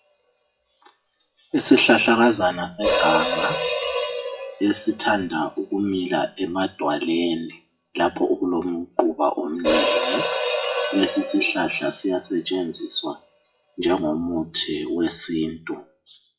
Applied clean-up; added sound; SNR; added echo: classical method WPE with log-MMSE.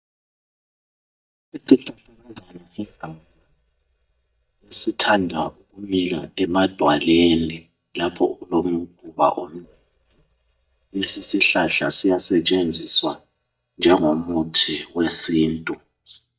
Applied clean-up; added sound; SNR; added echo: neural mask model DeepFilterNet 3.